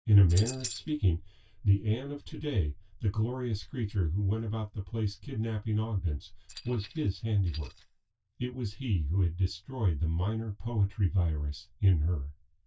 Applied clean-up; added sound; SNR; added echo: neural mask model DeepFilterNet 3.